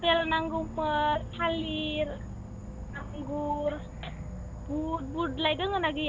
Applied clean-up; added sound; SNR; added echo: none; Insect / Frog; 8 dB; none.